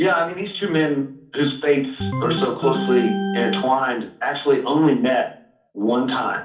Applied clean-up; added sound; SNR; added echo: none; Organ; 5 dB; reverberation time 0.4 s.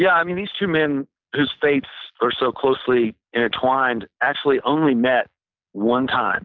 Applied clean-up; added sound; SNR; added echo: none; none; none; none.